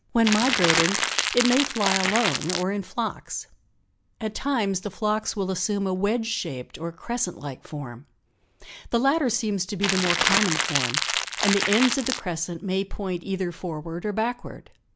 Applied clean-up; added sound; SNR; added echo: none; Crackle; -1 dB; none.